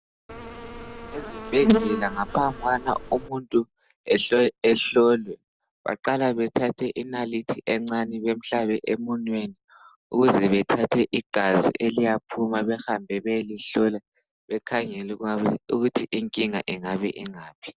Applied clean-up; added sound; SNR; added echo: none; Insect; 3 dB; none.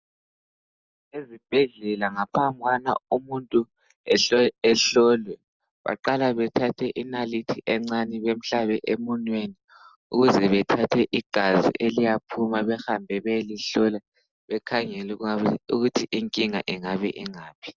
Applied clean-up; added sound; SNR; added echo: none; none; none; none.